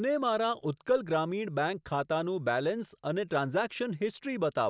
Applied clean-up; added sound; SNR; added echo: none; none; none; none.